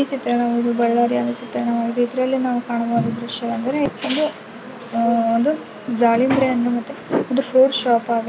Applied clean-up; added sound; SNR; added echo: none; none; none; none.